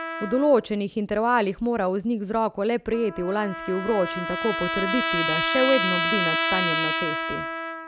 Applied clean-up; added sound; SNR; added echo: none; Trumpet; 3 dB; none.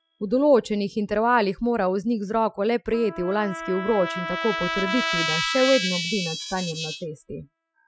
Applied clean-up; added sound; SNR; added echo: classical method Wiener filter.